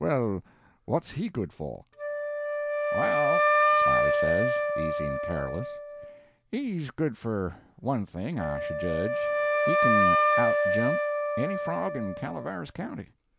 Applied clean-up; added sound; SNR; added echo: none; Wind instrument, woodwind instrument; -5 dB; none.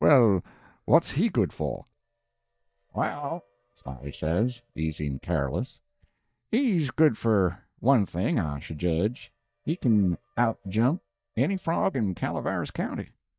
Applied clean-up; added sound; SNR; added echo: neural mask model DeepFilterNet 3.